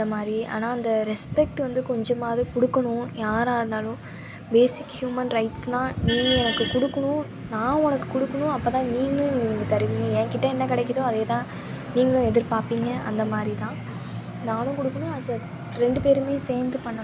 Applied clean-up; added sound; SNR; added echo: none; none; none; none.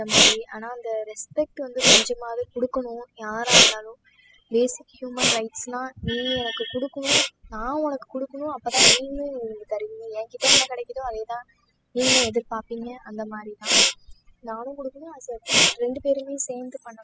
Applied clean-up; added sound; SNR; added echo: classical method spectral subtraction.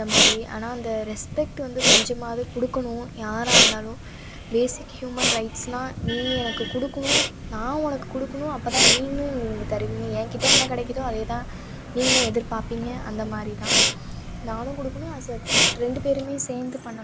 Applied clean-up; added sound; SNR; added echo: none; Respiratory sounds; -3 dB; none.